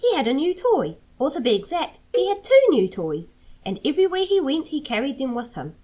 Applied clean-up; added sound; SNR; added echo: none; Cowbell; 10 dB; none.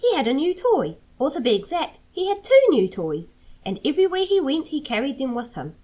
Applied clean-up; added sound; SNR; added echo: none; none; none; none.